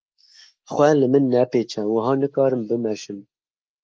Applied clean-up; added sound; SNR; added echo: neural mask model Resemble Enhance denoiser.